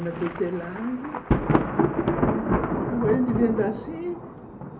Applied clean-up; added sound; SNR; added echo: none; Thunder; -2 dB; reverberation time 0.3 s.